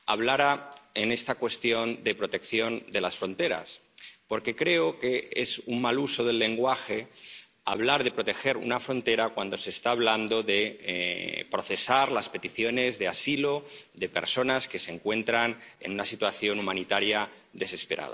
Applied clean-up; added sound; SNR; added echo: none; none; none; none.